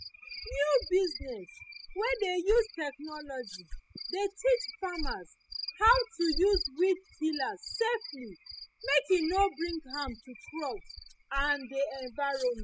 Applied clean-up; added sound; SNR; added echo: classical method spectral subtraction.